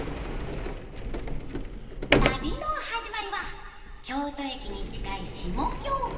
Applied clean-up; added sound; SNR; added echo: none; Sliding door; -4 dB; reverberation time 2.3 s.